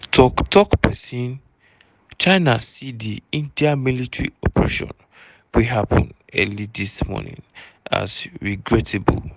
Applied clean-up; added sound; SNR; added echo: none; none; none; none.